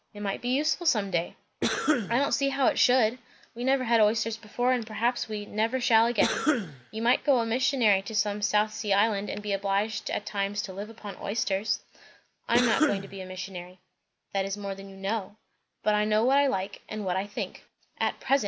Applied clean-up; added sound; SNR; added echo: none; Cough; 2 dB; none.